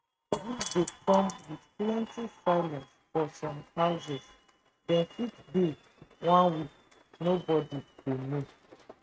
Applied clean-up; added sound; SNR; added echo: neural mask model RNNoise.